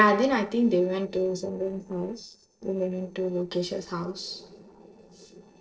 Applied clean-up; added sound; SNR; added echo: neural separator model SepFormer DNS4.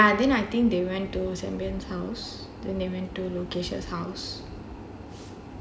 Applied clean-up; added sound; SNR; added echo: none; none; none; none.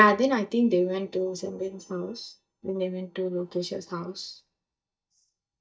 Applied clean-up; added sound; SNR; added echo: neural mask model DeepFilterNet 3.